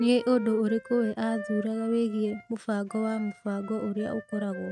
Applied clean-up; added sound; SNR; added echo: neural mask model RNNoise.